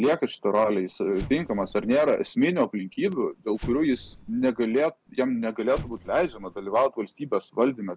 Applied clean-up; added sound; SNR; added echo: none; Explosion; 18 dB; none.